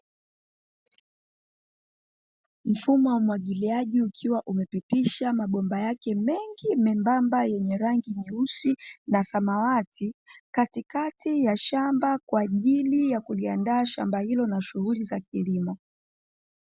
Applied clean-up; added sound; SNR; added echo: none; none; none; none.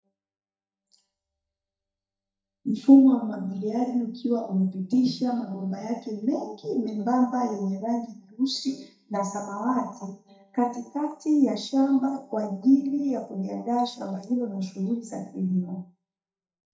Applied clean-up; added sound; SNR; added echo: neural mask model DeepFilterNet 3.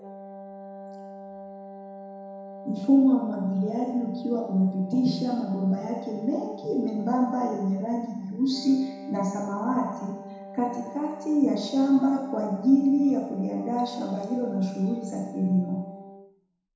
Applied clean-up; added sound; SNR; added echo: none; Wind instrument, woodwind instrument; 15 dB; reverberation time 1.0 s.